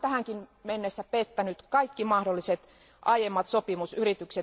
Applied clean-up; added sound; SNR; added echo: none; none; none; none.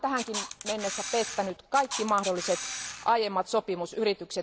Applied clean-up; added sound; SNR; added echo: none; Camera; 7 dB; none.